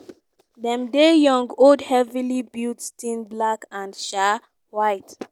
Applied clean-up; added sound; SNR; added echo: none; none; none; none.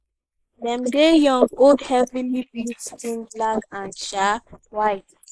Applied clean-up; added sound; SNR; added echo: neural mask model Resemble Enhance denoiser.